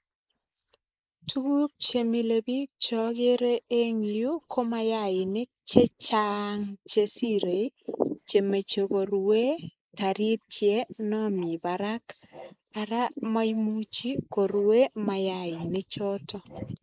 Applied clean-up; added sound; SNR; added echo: neural mask model Resemble Enhance denoiser.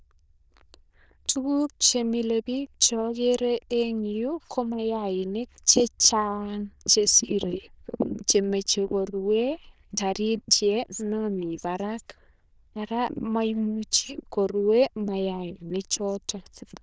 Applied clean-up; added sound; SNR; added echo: neural diffusion model UNIVERSE++.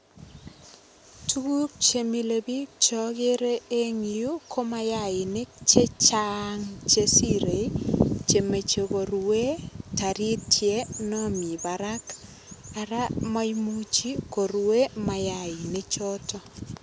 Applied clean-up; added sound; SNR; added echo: none; none; none; none.